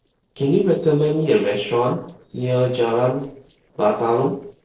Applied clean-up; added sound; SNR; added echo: neural separator model SepFormer DNS4.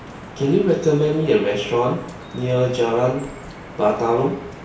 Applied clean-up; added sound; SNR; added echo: none; Drip; 16 dB; reverberation time 0.6 s.